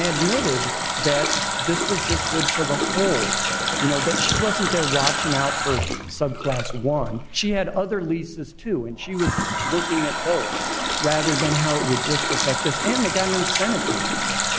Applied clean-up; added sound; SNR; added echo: none; Water tap, faucet; 0 dB; none.